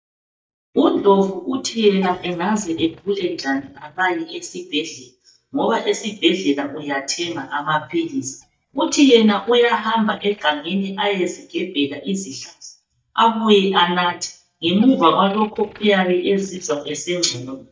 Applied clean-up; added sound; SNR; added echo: neural mask model DeepFilterNet 3.